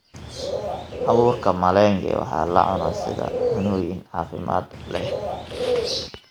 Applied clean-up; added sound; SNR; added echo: none; Bird; 3 dB; none.